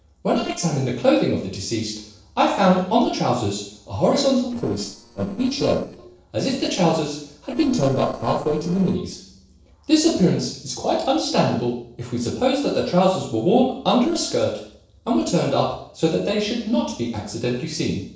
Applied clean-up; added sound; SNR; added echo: neural separator model SepFormer DNS4.